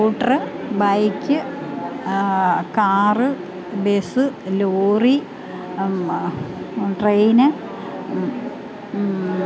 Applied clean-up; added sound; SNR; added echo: none; none; none; none.